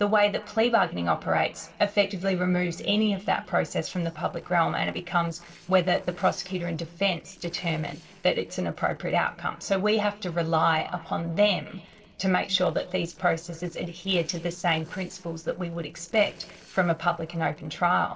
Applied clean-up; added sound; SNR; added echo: neural separator model SepFormer DNS4.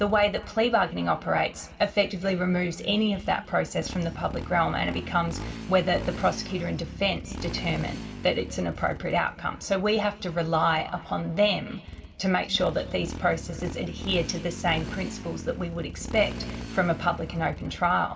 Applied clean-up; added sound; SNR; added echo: none; Motorcycle; 11 dB; reverberation time 2.0 s.